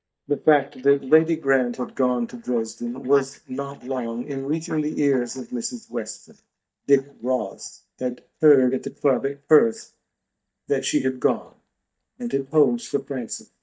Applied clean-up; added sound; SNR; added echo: neural mask model DeepFilterNet 3.